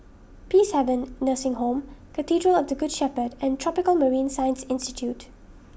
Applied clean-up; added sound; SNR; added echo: none; none; none; none.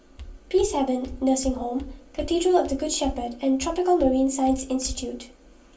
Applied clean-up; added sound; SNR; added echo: none; Walk, footsteps; 14 dB; reverberation time 0.3 s.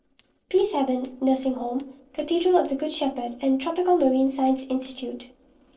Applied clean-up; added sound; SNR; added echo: neural separator model SepFormer DNS4.